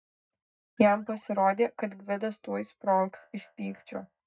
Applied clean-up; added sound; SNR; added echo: neural mask model DeepFilterNet 3.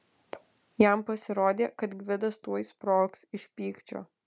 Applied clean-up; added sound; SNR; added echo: none; none; none; none.